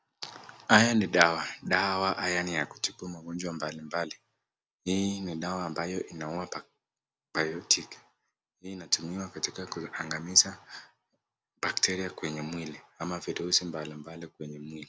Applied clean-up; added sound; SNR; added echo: none; none; none; none.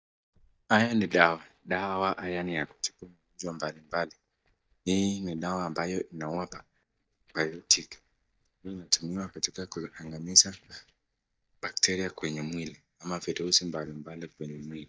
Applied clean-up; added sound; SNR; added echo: neural mask model DeepFilterNet 3.